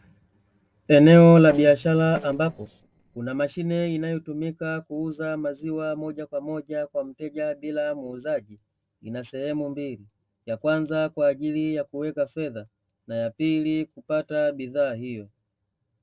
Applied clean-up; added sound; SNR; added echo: neural separator model SepFormer DNS4.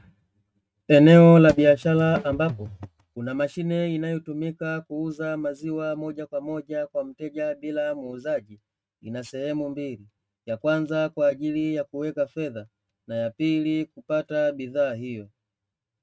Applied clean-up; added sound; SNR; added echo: neural mask model RNNoise.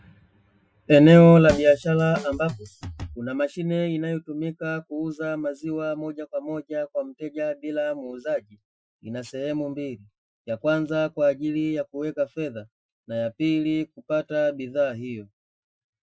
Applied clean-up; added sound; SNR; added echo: classical method Wiener filter.